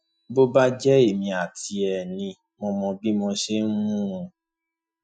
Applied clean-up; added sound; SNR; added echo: classical method Wiener filter.